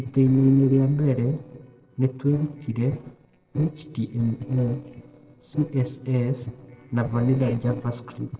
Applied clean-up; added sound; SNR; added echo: neural separator model SepFormer DNS4.